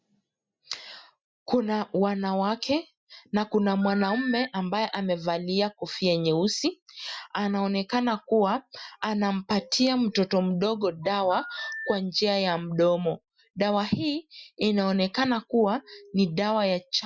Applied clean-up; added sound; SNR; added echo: classical method Wiener filter.